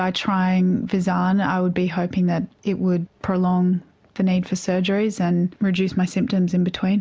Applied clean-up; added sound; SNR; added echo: none; none; none; none.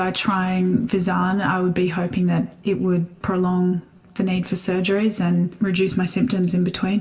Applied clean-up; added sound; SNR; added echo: none; none; none; reverberation time 0.8 s.